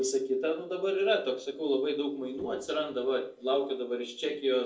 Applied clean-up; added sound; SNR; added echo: neural separator model SepFormer DNS4.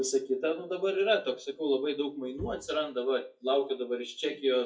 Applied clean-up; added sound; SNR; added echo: classical method WPE with log-MMSE.